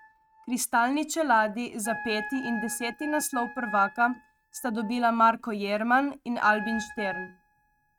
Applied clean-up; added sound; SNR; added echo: neural mask model RNNoise.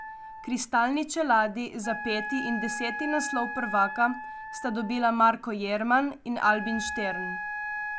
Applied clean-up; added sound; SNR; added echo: none; Wind instrument, woodwind instrument; 9 dB; none.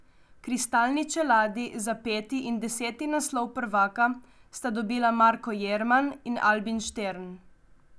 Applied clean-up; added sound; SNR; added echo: none; none; none; none.